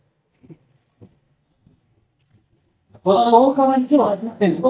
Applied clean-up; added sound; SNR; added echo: neural mask model DeepFilterNet 3.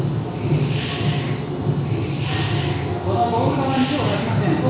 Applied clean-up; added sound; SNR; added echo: none; Hiss; 7 dB; reverberation time 1.1 s.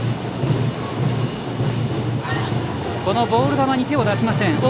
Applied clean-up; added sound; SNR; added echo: none; none; none; none.